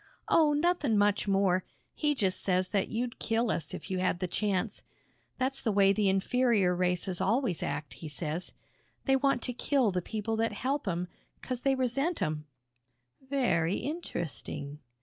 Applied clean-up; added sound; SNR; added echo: none; none; none; none.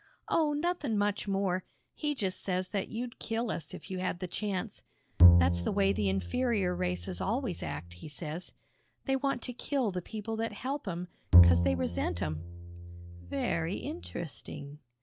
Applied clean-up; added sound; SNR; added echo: none; Bowed string instrument; -4 dB; none.